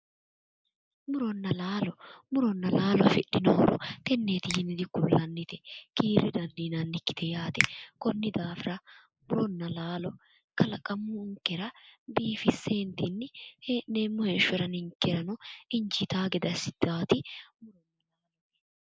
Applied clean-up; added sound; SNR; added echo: neural mask model Resemble Enhance denoiser.